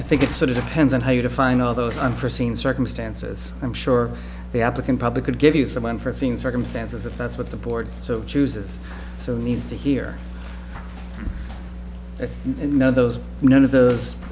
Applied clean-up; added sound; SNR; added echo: none; none; none; none.